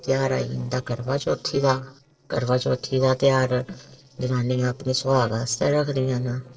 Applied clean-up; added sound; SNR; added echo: neural separator model SepFormer DNS4.